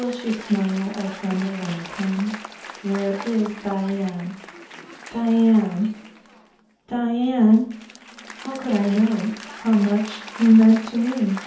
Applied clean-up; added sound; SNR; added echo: none; Applause / Crowd; 17 dB; reverberation time 0.6 s.